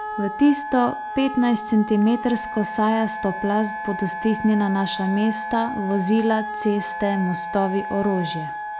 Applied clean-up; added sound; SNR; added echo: none; Wind instrument, woodwind instrument; 9 dB; none.